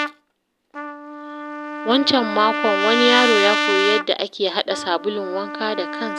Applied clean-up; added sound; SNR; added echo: none; Trumpet; 3 dB; none.